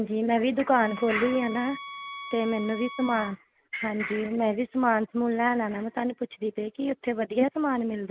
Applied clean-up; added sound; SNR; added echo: none; Bowed string instrument; 13 dB; none.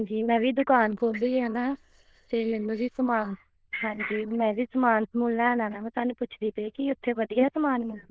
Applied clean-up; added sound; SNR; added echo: neural diffusion model UNIVERSE++.